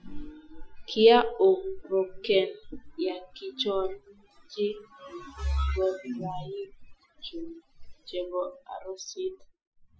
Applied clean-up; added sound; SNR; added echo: classical method Wiener filter.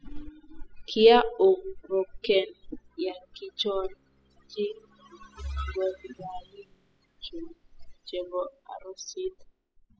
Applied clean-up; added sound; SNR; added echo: classical method spectral subtraction.